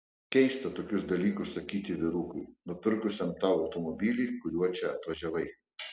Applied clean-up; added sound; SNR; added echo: none; none; none; none.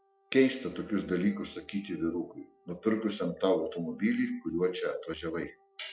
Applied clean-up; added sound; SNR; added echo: classical method log-MMSE.